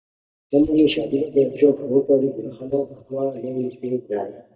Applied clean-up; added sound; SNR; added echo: neural mask model DeepFilterNet 3.